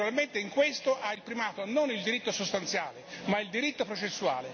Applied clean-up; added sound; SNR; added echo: none; none; none; none.